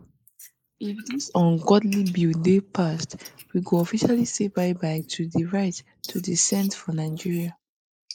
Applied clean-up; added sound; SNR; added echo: neural mask model Resemble Enhance denoiser.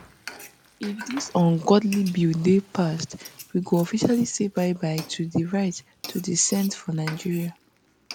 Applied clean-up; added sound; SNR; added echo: none; Frying (food); 19 dB; none.